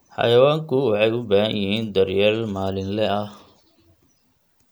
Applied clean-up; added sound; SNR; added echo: none; none; none; none.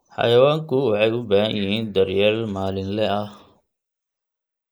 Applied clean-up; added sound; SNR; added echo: neural mask model Resemble Enhance denoiser.